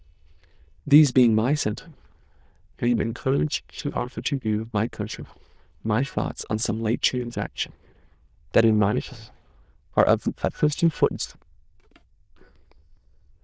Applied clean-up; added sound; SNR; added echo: neural diffusion model UNIVERSE++.